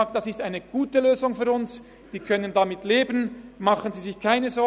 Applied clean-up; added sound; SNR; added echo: none; none; none; none.